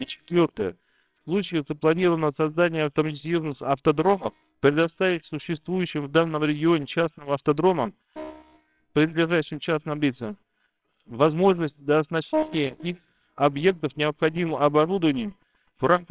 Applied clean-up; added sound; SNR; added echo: neural separator model SepFormer WHAMR!.